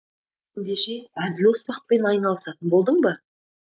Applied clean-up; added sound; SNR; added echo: neural mask model Resemble Enhance denoiser.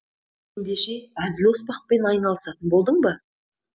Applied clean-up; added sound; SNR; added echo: none; none; none; none.